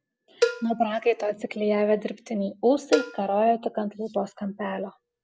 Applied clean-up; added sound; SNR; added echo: none; Cowbell; 7 dB; none.